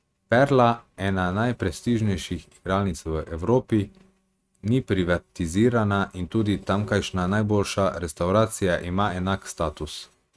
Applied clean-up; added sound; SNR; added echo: neural mask model RNNoise.